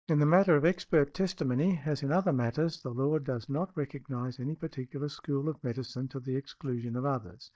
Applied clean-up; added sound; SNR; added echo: neural mask model DeepFilterNet 3.